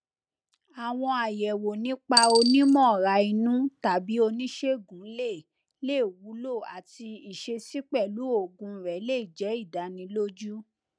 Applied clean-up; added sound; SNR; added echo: none; Coin (dropping); 4 dB; none.